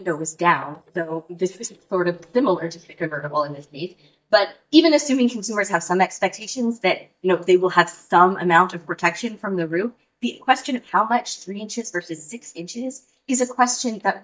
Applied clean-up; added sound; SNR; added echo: neural mask model DeepFilterNet 3.